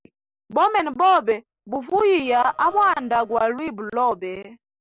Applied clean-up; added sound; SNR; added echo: neural separator model SepFormer DNS4.